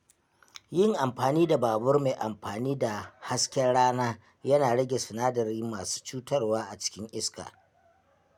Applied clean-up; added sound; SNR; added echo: none; none; none; none.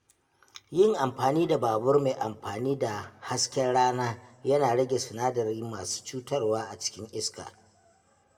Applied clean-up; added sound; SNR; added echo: none; none; none; reverberation time 0.7 s.